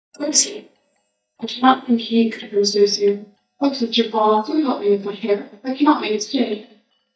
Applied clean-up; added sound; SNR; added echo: neural mask model DeepFilterNet 3.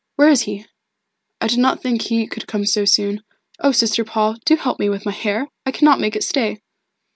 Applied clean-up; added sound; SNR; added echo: none; none; none; none.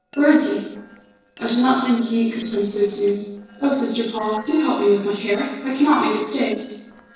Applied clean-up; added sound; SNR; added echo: neural separator model SepFormer DNS4.